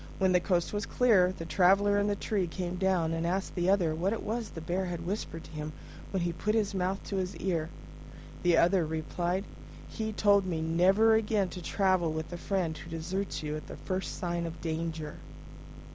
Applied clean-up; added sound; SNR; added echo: none; none; none; none.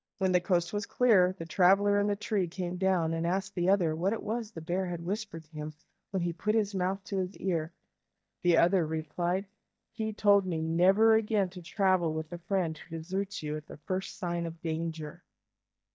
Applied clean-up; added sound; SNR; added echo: neural mask model DeepFilterNet 3.